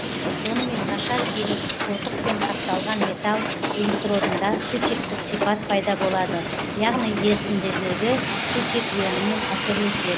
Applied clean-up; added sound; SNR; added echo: none; Hiss; 0 dB; none.